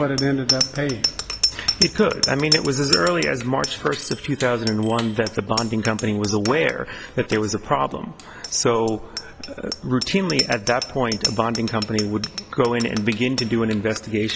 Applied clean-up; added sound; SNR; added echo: none; Bicycle bell; 7 dB; none.